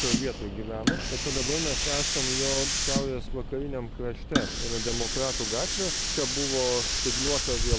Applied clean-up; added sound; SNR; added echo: none; Hiss; -1 dB; none.